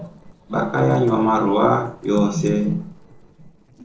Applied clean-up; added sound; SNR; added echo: neural separator model SepFormer DNS4.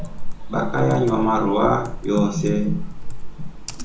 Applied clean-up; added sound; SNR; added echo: none; Computer keyboard; 4 dB; reverberation time 0.6 s.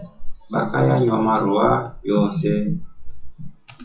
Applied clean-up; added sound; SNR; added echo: classical method WPE with log-MMSE.